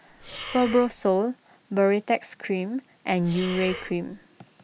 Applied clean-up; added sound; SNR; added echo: none; Breathing; 12 dB; none.